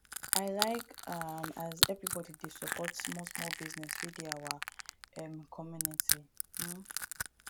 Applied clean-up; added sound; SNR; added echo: none; Crushing; -4 dB; none.